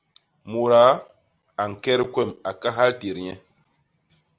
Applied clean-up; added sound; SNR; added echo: none; none; none; none.